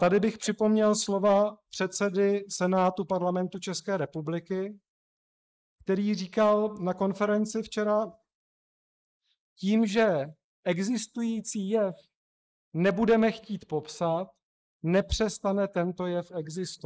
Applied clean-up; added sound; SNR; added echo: neural mask model Resemble Enhance denoiser.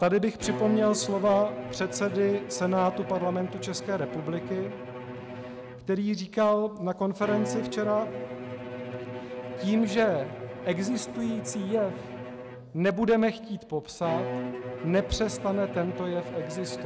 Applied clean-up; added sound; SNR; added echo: none; Bowed string instrument; 8 dB; none.